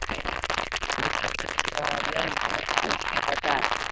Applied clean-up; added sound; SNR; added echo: neural diffusion model UNIVERSE++.